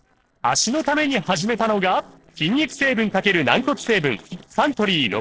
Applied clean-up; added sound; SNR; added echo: neural separator model SepFormer DNS4.